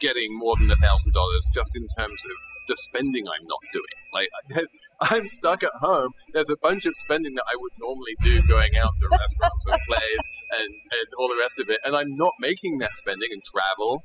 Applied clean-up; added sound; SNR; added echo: classical method spectral subtraction.